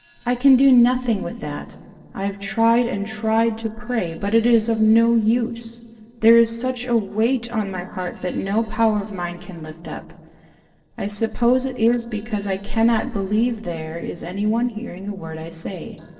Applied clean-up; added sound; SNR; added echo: neural separator model SepFormer DNS4.